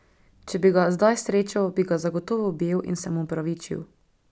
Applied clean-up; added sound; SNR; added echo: none; none; none; none.